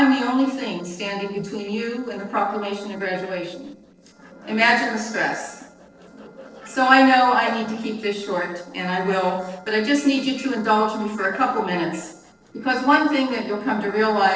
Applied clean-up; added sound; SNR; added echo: neural separator model SepFormer DNS4.